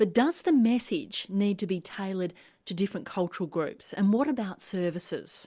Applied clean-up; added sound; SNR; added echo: none; none; none; none.